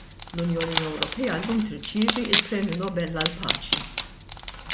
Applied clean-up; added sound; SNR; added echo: none; Wood; 1 dB; none.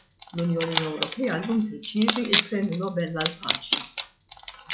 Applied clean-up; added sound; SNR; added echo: classical method log-MMSE.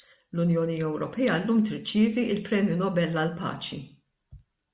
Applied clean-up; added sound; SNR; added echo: none; none; none; none.